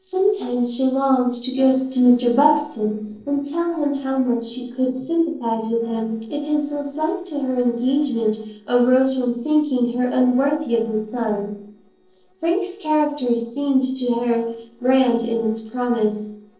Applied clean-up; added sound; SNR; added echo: neural separator model SepFormer DNS4.